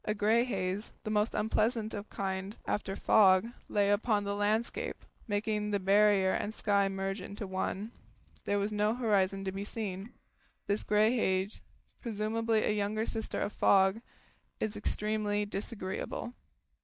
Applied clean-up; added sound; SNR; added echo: neural mask model DeepFilterNet 3.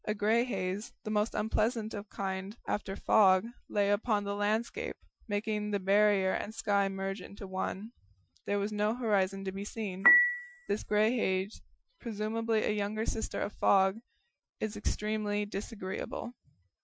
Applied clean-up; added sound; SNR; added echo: classical method Wiener filter.